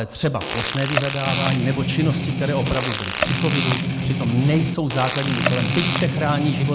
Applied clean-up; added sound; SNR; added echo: none; Fart + Strum; 0 dB; none.